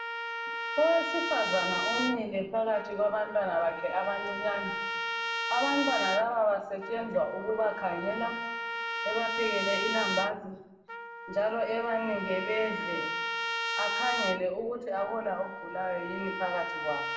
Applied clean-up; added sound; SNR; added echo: none; Trumpet; 3 dB; reverberation time 0.7 s.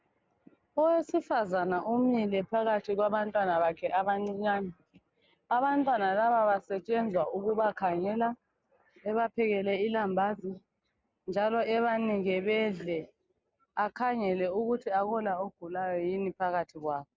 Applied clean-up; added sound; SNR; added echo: none; none; none; none.